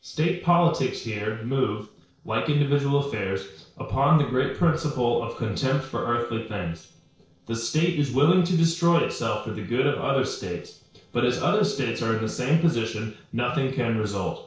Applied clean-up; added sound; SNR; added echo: neural separator model SepFormer DNS4.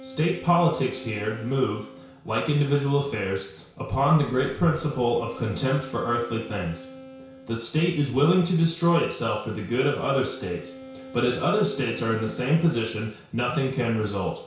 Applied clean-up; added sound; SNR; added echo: none; Wind instrument, woodwind instrument; 19 dB; reverberation time 0.6 s.